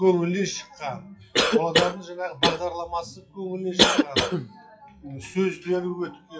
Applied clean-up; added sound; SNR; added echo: classical method WPE with log-MMSE.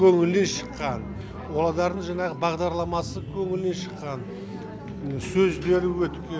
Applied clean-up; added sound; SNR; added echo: none; none; none; none.